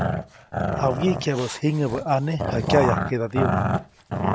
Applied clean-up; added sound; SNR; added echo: none; Growling; 1 dB; none.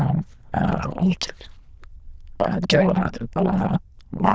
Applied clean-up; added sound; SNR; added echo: neural diffusion model UNIVERSE++.